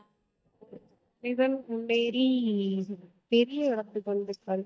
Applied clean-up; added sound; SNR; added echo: neural mask model DeepFilterNet 3.